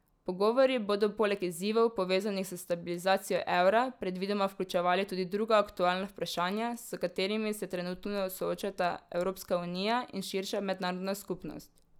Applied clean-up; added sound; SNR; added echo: none; none; none; none.